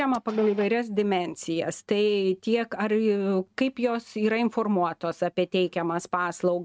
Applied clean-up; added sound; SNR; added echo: neural mask model RNNoise.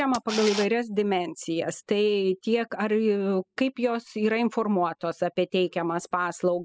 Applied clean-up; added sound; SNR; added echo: classical method spectral subtraction.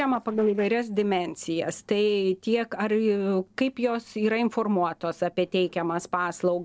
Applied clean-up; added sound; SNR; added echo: neural separator model SepFormer DNS4.